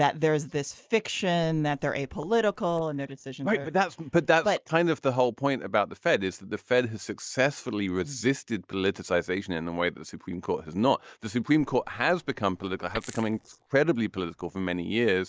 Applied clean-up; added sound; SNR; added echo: neural mask model DeepFilterNet 3.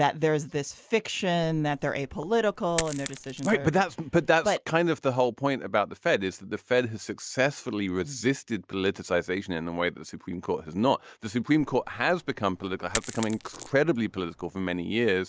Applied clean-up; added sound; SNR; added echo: none; Coin (dropping); 14 dB; none.